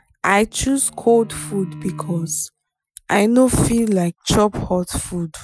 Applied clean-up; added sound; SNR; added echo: classical method Wiener filter.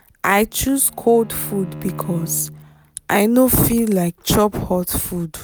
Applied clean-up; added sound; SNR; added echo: none; Bowed string instrument; 16 dB; none.